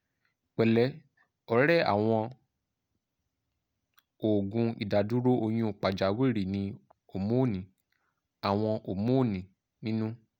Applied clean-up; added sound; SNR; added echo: none; none; none; none.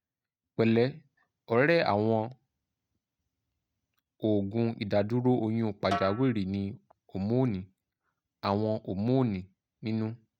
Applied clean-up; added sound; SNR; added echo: neural mask model RNNoise.